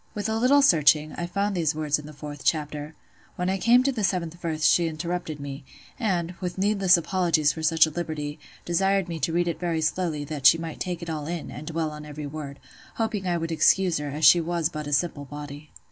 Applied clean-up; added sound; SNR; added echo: none; none; none; none.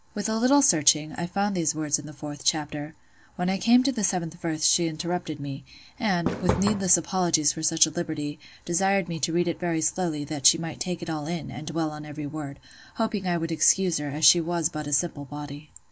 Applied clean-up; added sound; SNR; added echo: none; Fireworks; 4 dB; none.